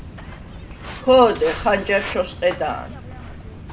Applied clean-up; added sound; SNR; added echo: none; Walk, footsteps; 13 dB; reverberation time 0.2 s.